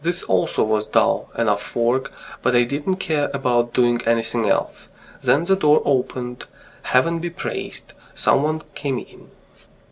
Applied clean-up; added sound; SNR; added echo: none; none; none; none.